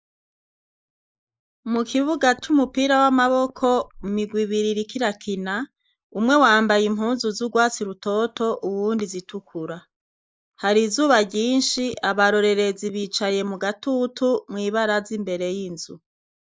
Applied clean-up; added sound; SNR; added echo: neural mask model Resemble Enhance denoiser.